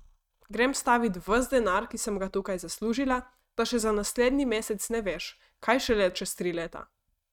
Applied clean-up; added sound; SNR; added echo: neural mask model RNNoise.